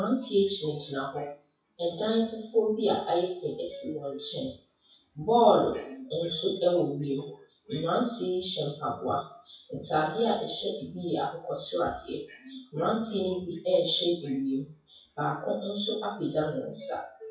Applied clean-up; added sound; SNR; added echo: classical method WPE with log-MMSE.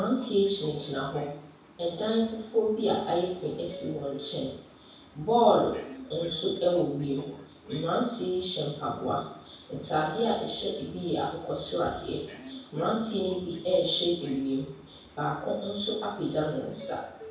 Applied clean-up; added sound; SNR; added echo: none; Subway, metro, underground; 19 dB; reverberation time 0.7 s.